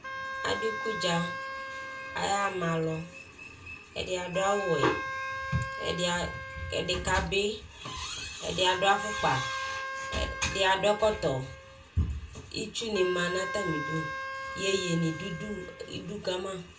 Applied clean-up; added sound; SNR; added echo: none; Wind instrument, woodwind instrument; 8 dB; reverberation time 0.2 s.